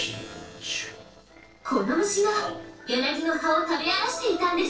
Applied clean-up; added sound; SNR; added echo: neural separator model SepFormer DNS4.